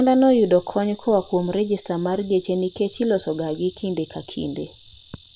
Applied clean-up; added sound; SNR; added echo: none; Insect; 18 dB; none.